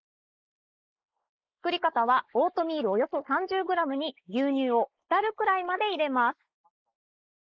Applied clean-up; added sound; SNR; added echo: neural mask model Resemble Enhance denoiser.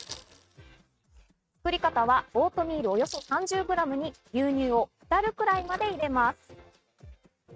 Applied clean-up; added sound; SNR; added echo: neural mask model RNNoise.